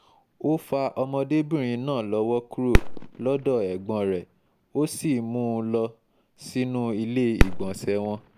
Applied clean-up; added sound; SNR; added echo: none; Fireworks; 2 dB; none.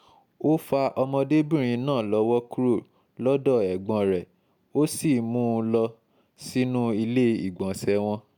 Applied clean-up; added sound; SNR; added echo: none; none; none; none.